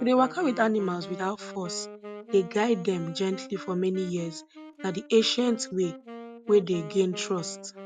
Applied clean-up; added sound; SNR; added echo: none; Wind instrument, woodwind instrument; 15 dB; none.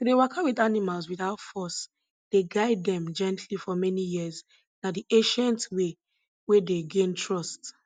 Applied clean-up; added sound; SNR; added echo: none; none; none; none.